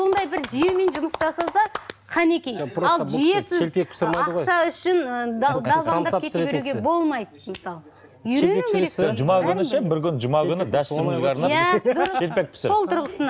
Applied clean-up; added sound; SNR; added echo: none; none; none; none.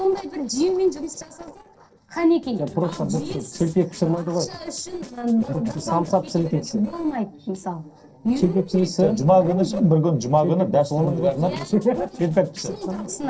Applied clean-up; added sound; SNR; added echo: neural separator model SepFormer DNS4.